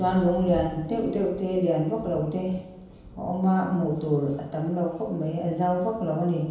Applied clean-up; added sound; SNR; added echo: none; Thunder; 20 dB; reverberation time 0.9 s.